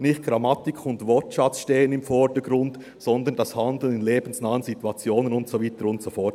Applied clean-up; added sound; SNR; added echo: none; none; none; none.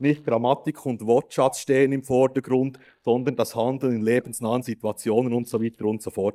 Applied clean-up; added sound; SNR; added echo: neural mask model DeepFilterNet 3.